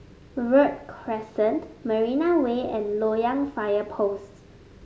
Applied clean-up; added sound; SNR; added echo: none; none; none; none.